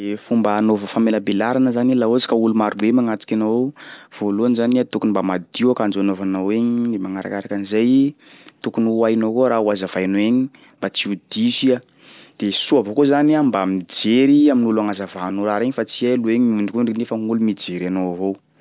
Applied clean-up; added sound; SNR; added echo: none; none; none; none.